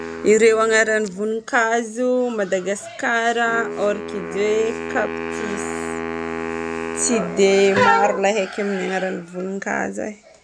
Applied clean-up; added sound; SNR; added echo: none; Wind instrument, woodwind instrument; 11 dB; none.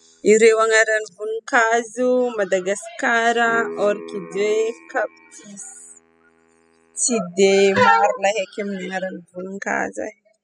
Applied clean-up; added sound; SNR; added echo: classical method spectral subtraction.